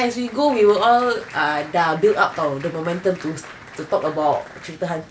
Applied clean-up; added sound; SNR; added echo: none; Applause; 19 dB; none.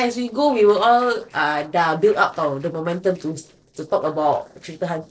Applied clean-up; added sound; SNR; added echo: neural separator model SepFormer DNS4.